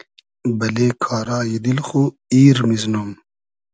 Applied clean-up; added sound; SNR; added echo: none; none; none; none.